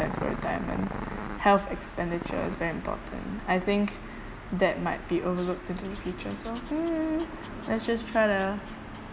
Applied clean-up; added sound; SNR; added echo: none; Growling; 13 dB; none.